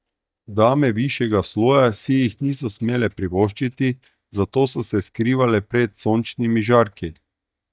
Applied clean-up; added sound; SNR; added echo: neural mask model DeepFilterNet 3.